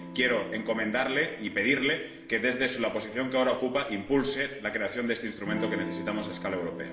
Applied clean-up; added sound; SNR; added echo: none; Electric guitar / Strum; 12 dB; reverberation time 1.7 s.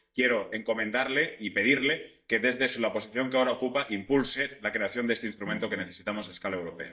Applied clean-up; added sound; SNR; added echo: neural mask model DeepFilterNet 3.